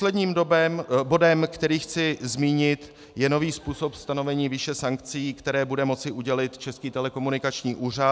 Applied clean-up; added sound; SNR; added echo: none; none; none; none.